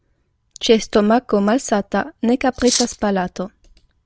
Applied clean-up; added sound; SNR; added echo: none; Cutlery, silverware; 5 dB; none.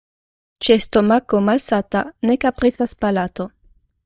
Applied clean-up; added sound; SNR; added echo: neural mask model DeepFilterNet 3.